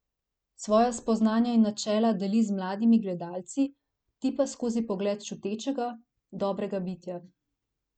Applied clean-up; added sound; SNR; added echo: none; none; none; none.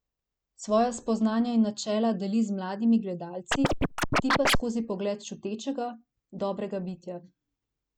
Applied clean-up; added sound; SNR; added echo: none; Scratching (performance technique); -4 dB; none.